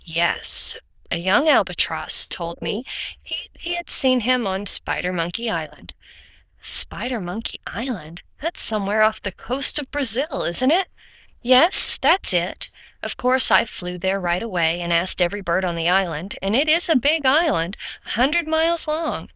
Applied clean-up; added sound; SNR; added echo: neural diffusion model UNIVERSE++.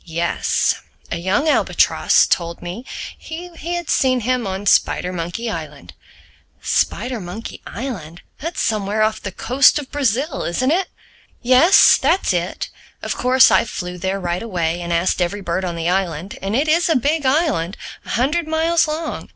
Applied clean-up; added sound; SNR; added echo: none; none; none; none.